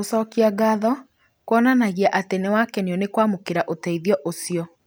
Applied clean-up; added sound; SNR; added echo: none; none; none; none.